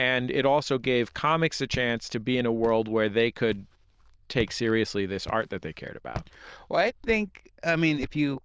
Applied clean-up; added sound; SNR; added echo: neural diffusion model UNIVERSE++.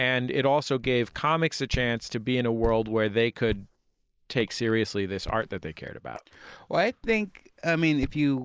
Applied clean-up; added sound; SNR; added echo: neural mask model Resemble Enhance denoiser.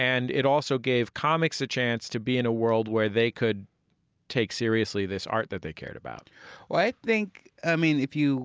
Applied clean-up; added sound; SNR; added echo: none; none; none; none.